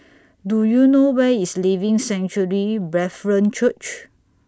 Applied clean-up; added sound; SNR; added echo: none; none; none; none.